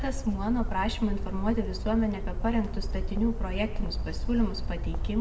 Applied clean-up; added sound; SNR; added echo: none; Bird; 0 dB; reverberation time 0.7 s.